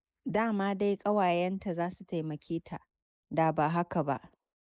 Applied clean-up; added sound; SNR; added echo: neural mask model Resemble Enhance denoiser.